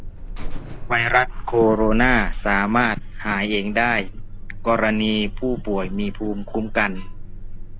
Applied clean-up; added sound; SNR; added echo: none; Alarm; 6 dB; none.